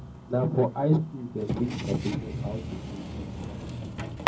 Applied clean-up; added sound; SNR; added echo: none; Drawer open or close; 3 dB; reverberation time 0.4 s.